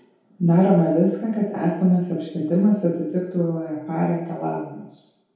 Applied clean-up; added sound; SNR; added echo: none; none; none; reverberation time 0.8 s.